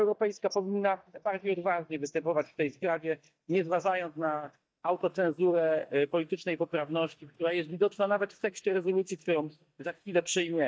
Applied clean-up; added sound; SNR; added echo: neural mask model DeepFilterNet 3.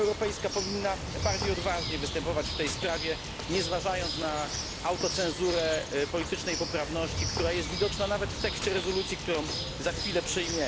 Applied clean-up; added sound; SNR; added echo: none; Bird; 3 dB; none.